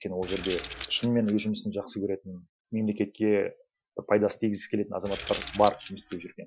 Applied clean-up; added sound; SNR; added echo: classical method Wiener filter.